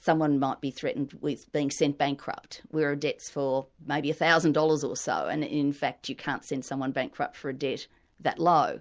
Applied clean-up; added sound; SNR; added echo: none; none; none; none.